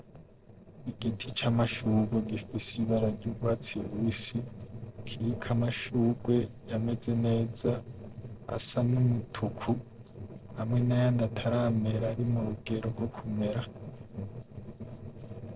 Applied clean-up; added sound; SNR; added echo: neural separator model SepFormer DNS4.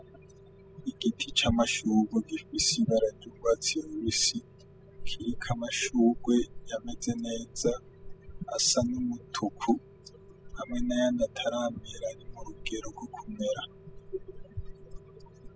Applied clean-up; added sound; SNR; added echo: classical method spectral subtraction.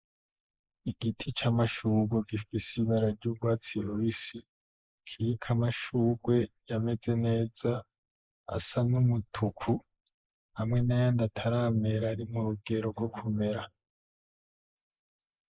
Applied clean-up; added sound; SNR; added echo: neural mask model Resemble Enhance denoiser.